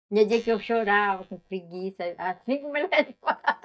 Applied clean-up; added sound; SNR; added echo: neural mask model DeepFilterNet 3.